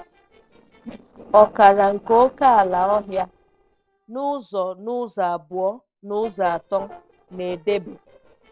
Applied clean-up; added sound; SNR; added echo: neural separator model SepFormer DNS4.